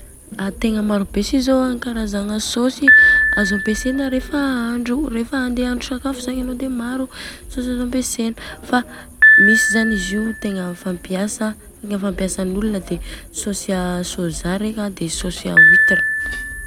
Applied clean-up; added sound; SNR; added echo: none; Piano; -1 dB; none.